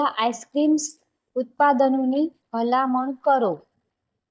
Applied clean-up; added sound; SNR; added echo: neural mask model DeepFilterNet 3.